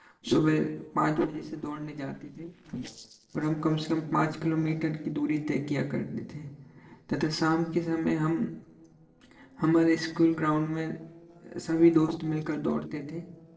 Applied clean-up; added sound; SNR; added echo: neural separator model SepFormer DNS4.